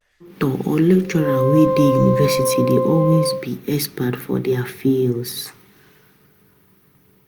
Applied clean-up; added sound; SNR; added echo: none; Wind instrument, woodwind instrument; 1 dB; none.